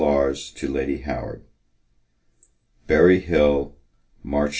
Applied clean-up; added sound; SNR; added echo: none; none; none; reverberation time 0.2 s.